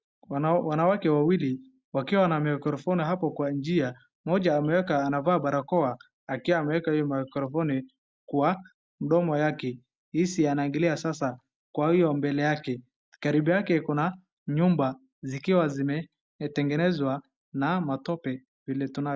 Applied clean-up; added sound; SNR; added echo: none; none; none; none.